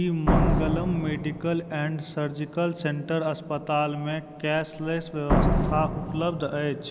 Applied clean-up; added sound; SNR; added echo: none; Slam; 1 dB; none.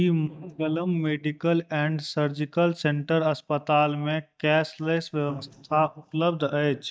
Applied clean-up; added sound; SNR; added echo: neural mask model DeepFilterNet 3.